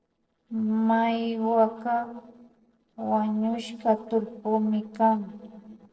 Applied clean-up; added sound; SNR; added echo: neural separator model SepFormer DNS4.